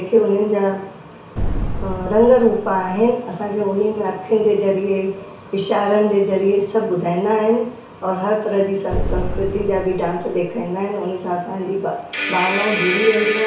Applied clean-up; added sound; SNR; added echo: none; Boom; 5 dB; reverberation time 0.6 s.